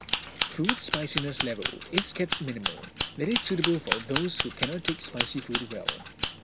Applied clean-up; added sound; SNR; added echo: none; Scissors; 0 dB; none.